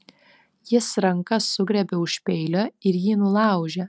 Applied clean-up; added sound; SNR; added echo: none; none; none; none.